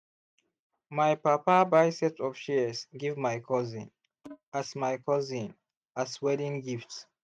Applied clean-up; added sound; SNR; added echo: neural mask model RNNoise.